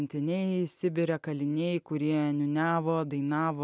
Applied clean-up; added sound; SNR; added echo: none; none; none; none.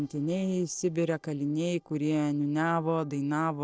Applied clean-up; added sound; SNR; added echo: neural separator model SepFormer DNS4.